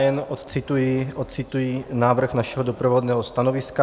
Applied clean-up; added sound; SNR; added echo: none; none; none; none.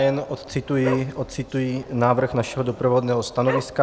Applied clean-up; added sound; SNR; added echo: none; Dog; 13 dB; none.